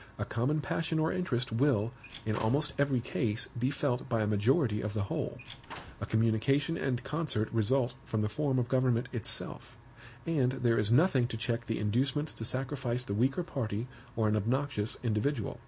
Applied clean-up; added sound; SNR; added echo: none; Squeak / Slam / Wood; 18 dB; none.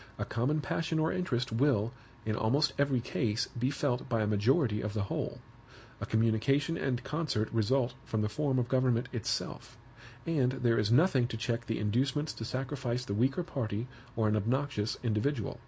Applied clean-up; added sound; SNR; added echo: none; none; none; none.